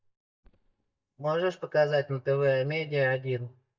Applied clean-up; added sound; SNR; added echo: neural mask model DeepFilterNet 3.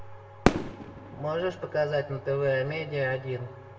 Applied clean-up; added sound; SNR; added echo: none; Fireworks; 2 dB; reverberation time 0.9 s.